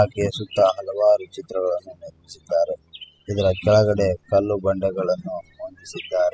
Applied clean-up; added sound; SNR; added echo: classical method spectral subtraction.